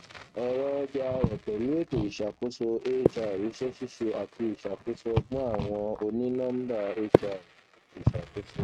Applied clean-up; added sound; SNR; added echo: neural mask model RNNoise.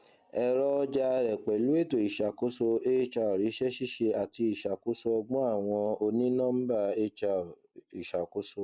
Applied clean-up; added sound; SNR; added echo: none; none; none; none.